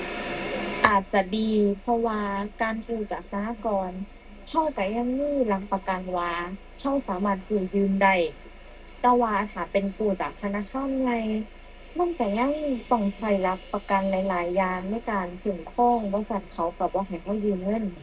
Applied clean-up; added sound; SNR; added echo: none; Motor vehicle (road) / Engine; 20 dB; reverberation time 0.2 s.